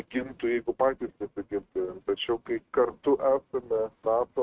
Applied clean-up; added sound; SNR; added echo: neural mask model RNNoise.